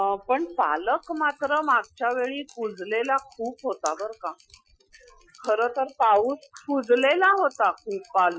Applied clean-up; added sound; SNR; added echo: classical method Wiener filter.